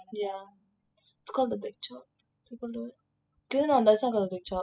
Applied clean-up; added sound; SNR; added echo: classical method spectral subtraction.